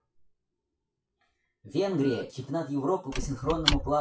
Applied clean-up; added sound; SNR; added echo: classical method WPE with log-MMSE.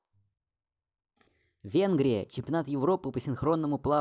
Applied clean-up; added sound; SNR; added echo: none; none; none; none.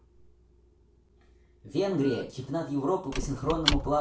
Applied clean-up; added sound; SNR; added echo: none; Squeak / Wood; 5 dB; reverberation time 0.4 s.